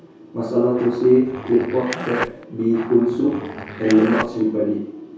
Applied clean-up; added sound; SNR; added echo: none; Zipper (clothing); 12 dB; reverberation time 0.6 s.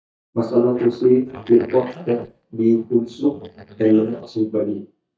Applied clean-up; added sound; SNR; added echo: neural mask model DeepFilterNet 3.